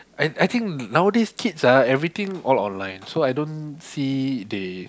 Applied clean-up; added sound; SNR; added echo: none; none; none; none.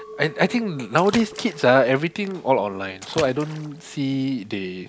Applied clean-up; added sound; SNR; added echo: none; Chink, clink + Water / Splash, splatter; 16 dB; none.